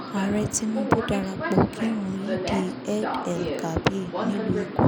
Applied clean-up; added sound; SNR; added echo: none; Subway, metro, underground; 5 dB; none.